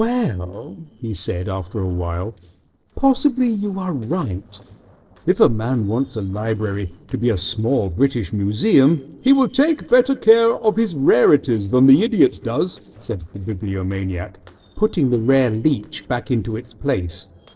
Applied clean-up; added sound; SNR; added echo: neural separator model SepFormer DNS4.